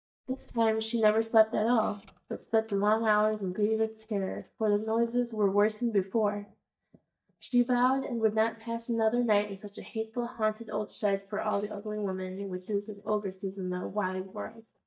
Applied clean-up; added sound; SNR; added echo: neural mask model DeepFilterNet 3.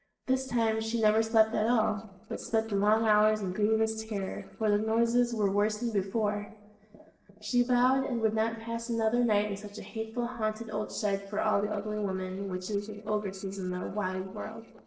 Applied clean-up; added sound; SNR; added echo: neural separator model SepFormer DNS4.